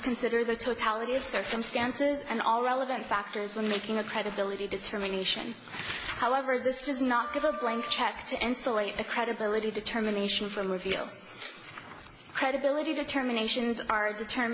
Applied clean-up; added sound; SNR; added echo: none; Wind instrument, woodwind instrument; 11 dB; none.